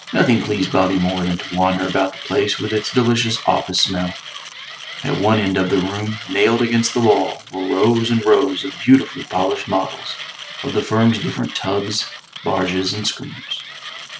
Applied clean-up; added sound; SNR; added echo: none; Mechanisms; 14 dB; none.